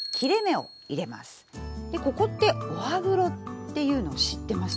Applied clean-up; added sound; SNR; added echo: none; Bicycle; 15 dB; none.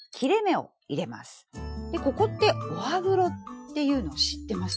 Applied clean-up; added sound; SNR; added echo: classical method Wiener filter.